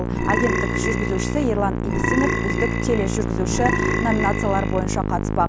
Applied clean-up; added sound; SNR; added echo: none; Musical instrument + Burping, eructation; -3 dB; none.